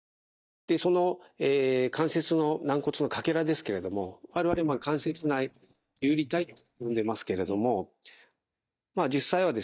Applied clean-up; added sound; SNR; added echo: neural mask model DeepFilterNet 3.